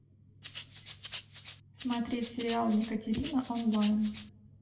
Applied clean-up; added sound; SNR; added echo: none; Rattle (instrument); -1 dB; reverberation time 0.7 s.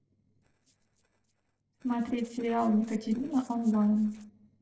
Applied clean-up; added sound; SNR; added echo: neural separator model SepFormer DNS4.